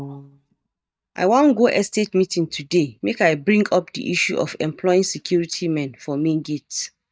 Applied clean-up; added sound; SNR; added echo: neural mask model DeepFilterNet 3.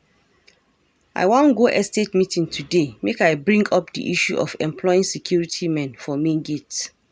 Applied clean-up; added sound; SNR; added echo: none; none; none; none.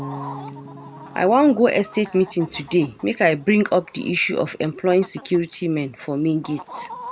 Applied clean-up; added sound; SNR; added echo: none; Chicken, rooster + Bass guitar; 17 dB; none.